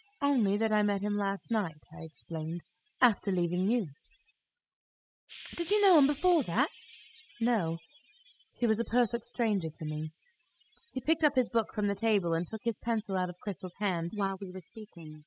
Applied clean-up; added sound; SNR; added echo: classical method spectral subtraction.